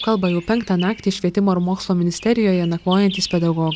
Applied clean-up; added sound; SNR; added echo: none; Bird vocalization, bird call, bird song; 18 dB; none.